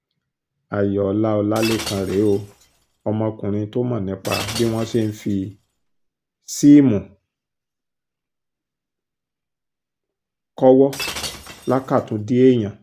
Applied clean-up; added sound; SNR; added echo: none; Shatter; 13 dB; none.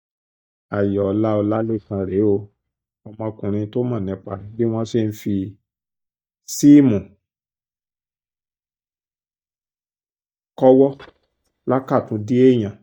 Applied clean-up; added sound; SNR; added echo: neural mask model DeepFilterNet 3.